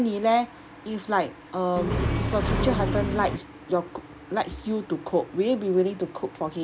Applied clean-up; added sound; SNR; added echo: none; Accelerating, revving, vroom; -1 dB; none.